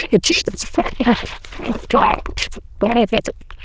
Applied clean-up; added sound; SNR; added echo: neural diffusion model UNIVERSE++.